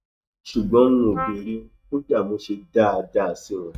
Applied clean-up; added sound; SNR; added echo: neural mask model DeepFilterNet 3.